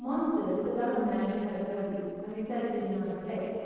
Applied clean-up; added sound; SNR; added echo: neural separator model SepFormer DNS4.